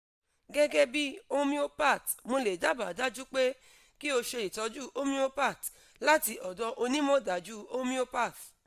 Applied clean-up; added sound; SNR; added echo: none; none; none; none.